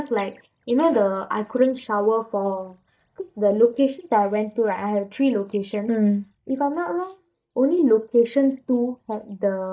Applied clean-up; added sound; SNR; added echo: neural mask model DeepFilterNet 3.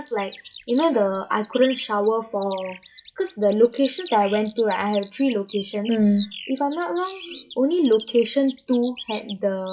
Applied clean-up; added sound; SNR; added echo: classical method WPE with log-MMSE.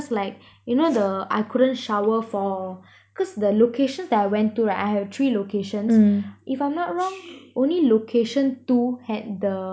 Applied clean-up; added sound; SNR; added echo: none; none; none; none.